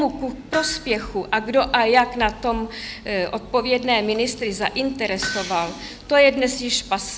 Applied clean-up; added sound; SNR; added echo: none; Hammer; 14 dB; none.